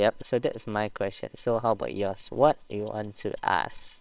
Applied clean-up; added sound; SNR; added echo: neural separator model SepFormer WHAMR!.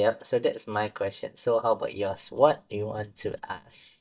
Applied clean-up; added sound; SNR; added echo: neural mask model DeepFilterNet 3.